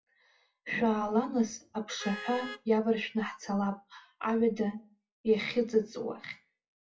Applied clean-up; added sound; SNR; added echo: classical method WPE with log-MMSE.